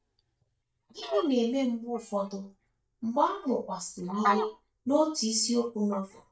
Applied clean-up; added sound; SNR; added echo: neural mask model DeepFilterNet 3.